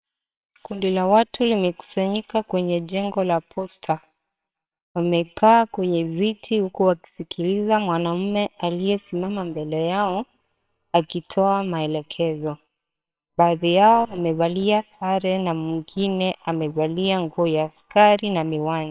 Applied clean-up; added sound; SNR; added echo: neural separator model SepFormer WHAMR!.